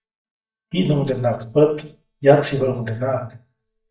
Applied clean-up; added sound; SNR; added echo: neural mask model DeepFilterNet 3.